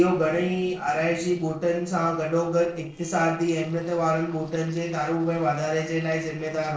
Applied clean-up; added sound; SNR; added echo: neural separator model SepFormer DNS4.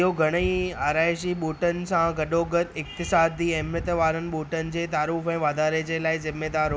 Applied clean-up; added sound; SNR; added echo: none; none; none; none.